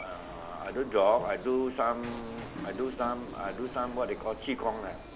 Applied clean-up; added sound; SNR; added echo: none; Alarm; 13 dB; none.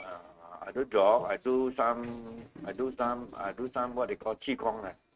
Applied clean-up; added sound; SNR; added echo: neural mask model RNNoise.